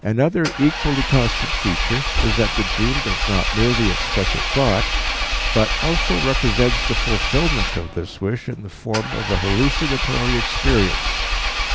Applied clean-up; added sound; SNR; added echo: none; Engine; -1 dB; none.